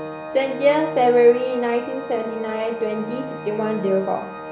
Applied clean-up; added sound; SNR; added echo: none; Organ; 10 dB; none.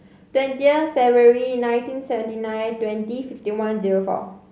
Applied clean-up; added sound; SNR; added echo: none; none; none; none.